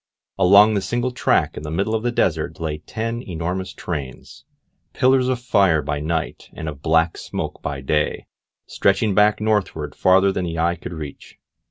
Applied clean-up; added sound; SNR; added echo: none; none; none; none.